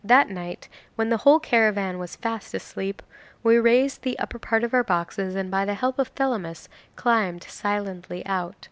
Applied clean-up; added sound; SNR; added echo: none; none; none; none.